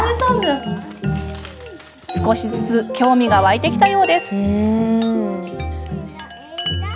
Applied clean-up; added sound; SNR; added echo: none; Chime; 15 dB; none.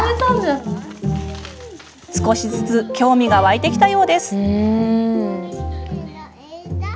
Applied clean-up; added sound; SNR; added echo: none; none; none; none.